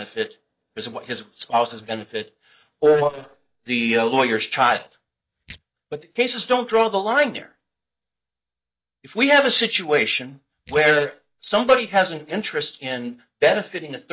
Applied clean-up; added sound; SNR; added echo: neural mask model DeepFilterNet 3.